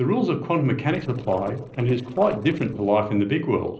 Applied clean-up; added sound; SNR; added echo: neural separator model SepFormer DNS4.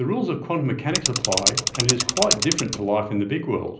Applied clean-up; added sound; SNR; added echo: none; Mechanisms / Bicycle; 0 dB; reverberation time 0.5 s.